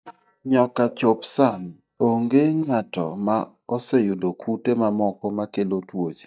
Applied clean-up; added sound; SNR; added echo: neural mask model DeepFilterNet 3.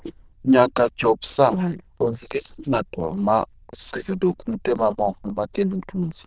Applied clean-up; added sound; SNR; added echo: neural diffusion model UNIVERSE++.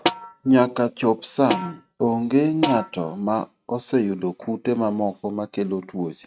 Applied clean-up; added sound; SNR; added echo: neural mask model RNNoise.